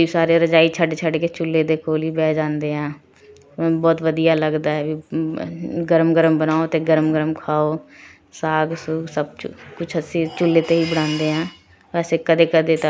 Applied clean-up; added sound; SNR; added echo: none; none; none; none.